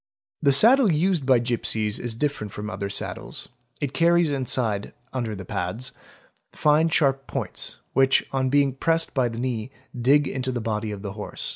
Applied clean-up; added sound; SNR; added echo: none; none; none; none.